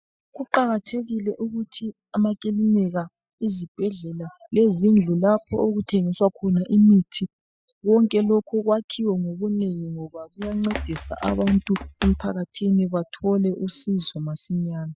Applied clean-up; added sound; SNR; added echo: classical method spectral subtraction.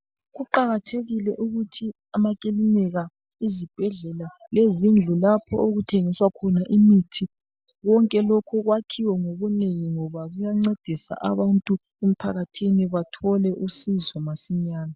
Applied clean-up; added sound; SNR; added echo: none; none; none; none.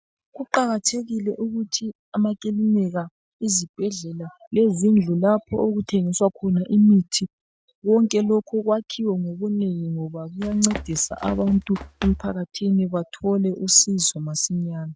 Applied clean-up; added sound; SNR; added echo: neural mask model RNNoise.